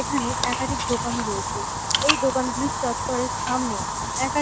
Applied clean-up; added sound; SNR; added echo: none; Bathtub (filling or washing) / Water + Fire; -1 dB; none.